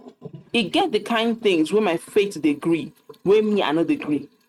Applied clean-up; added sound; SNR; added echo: neural mask model RNNoise.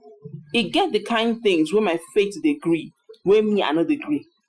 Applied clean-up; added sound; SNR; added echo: classical method Wiener filter.